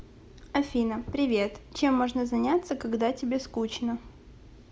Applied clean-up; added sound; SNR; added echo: none; none; none; none.